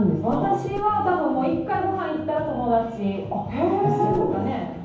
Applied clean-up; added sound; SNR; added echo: none; Whoosh, swoosh, swish; 16 dB; reverberation time 0.9 s.